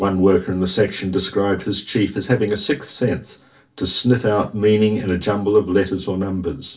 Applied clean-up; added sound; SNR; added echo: none; none; none; reverberation time 0.2 s.